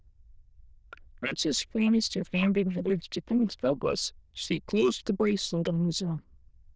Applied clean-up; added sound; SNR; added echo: neural diffusion model UNIVERSE++.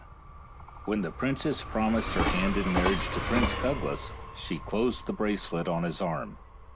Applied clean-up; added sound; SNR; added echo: none; Train; 4 dB; none.